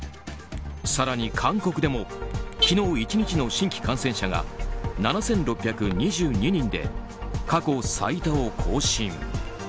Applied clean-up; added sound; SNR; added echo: none; Alarm / Car; 14 dB; none.